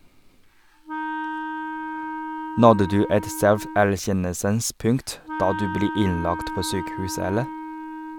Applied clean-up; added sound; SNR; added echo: none; Wind instrument, woodwind instrument; 8 dB; none.